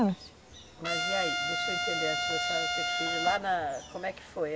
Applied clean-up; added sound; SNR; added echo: none; Trumpet; -2 dB; none.